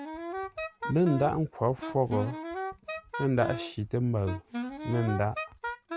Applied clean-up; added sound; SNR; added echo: none; Wind instrument, woodwind instrument; 8 dB; none.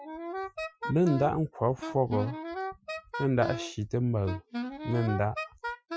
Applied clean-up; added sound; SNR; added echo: classical method Wiener filter.